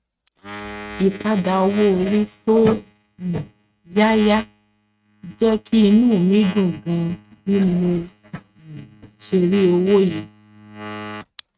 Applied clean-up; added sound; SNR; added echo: neural mask model RNNoise.